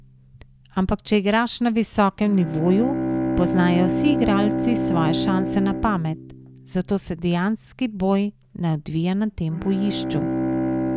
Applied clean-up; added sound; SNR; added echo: none; Bowed string instrument; 4 dB; none.